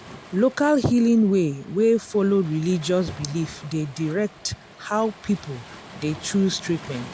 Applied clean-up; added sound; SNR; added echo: none; Waves, surf; 19 dB; none.